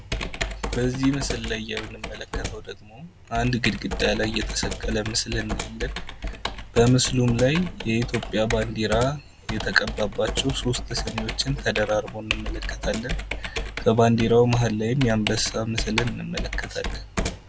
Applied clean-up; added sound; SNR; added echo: none; Computer keyboard; 6 dB; none.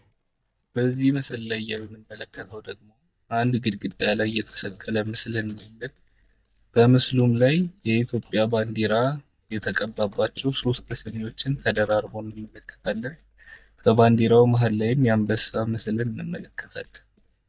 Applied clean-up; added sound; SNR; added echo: neural mask model DeepFilterNet 3.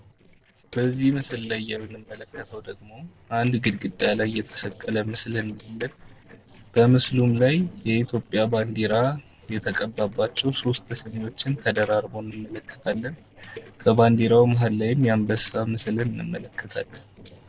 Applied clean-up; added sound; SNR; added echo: neural separator model SepFormer DNS4.